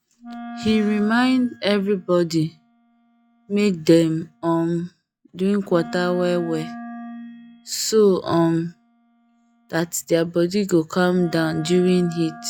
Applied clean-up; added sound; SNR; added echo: classical method log-MMSE.